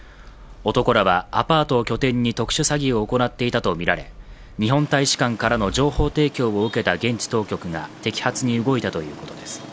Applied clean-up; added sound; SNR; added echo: none; Door / Wood; 18 dB; none.